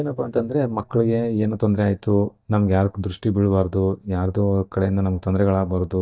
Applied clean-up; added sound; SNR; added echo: neural mask model DeepFilterNet 3.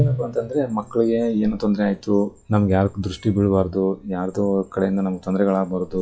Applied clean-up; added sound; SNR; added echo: classical method WPE with log-MMSE.